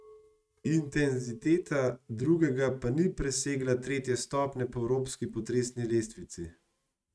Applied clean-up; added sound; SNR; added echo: neural mask model RNNoise.